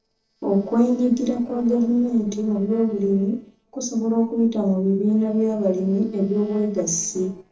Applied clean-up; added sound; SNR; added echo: neural separator model SepFormer DNS4.